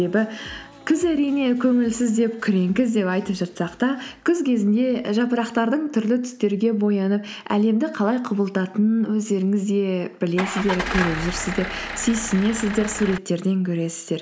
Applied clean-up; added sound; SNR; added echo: none; Engine starting / Car; 7 dB; none.